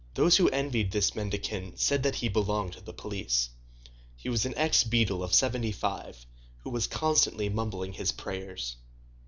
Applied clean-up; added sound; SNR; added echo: none; none; none; none.